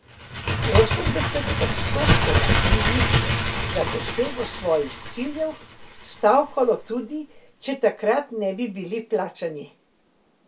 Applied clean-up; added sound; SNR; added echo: none; Bird; -1 dB; none.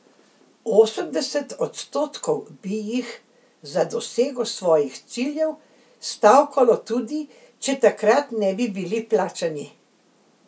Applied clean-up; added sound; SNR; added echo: none; none; none; none.